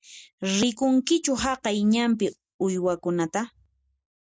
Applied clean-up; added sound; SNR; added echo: none; none; none; none.